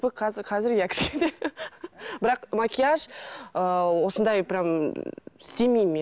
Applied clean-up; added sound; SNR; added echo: none; none; none; none.